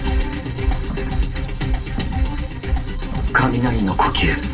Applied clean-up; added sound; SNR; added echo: neural separator model SepFormer DNS4.